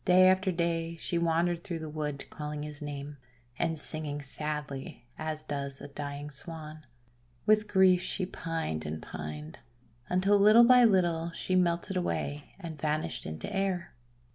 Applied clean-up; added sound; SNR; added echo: none; none; none; none.